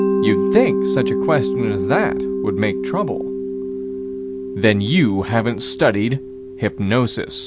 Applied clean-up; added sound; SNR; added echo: none; Mallet percussion; 2 dB; none.